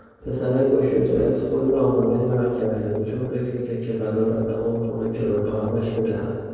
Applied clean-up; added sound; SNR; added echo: neural separator model SepFormer DNS4.